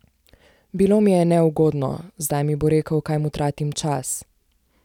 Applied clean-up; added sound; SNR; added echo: none; none; none; none.